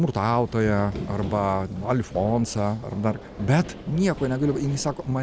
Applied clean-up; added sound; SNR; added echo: none; Run; 13 dB; none.